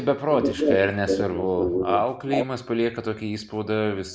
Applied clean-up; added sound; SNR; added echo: none; none; none; none.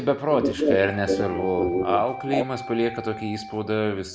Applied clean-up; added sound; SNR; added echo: none; Wind instrument, woodwind instrument; 15 dB; none.